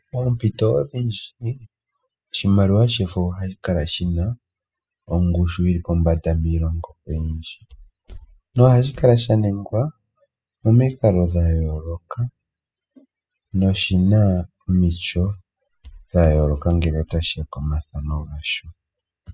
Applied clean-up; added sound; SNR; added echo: classical method spectral subtraction.